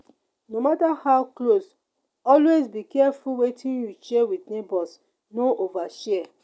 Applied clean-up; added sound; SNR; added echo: none; none; none; none.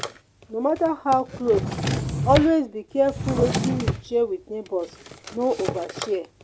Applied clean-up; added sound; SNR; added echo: none; Drawer open or close; 5 dB; none.